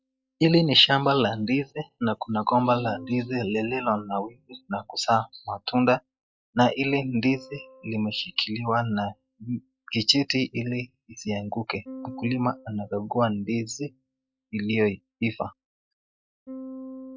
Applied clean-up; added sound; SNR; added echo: classical method log-MMSE.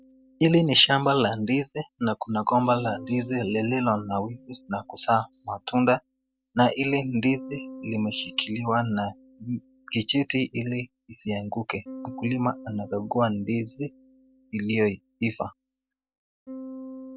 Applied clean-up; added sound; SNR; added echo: none; Bass guitar; 19 dB; none.